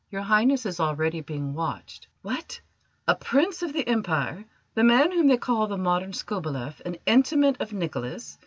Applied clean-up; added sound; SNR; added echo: none; none; none; none.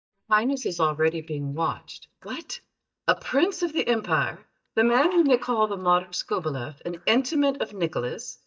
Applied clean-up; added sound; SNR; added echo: neural mask model DeepFilterNet 3.